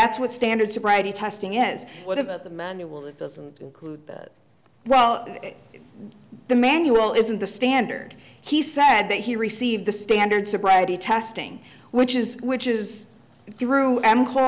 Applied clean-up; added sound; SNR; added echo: none; none; none; none.